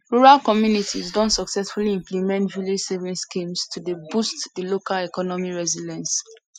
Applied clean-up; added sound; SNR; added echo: classical method Wiener filter.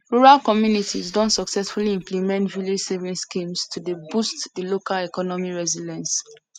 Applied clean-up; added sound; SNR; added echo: neural mask model RNNoise.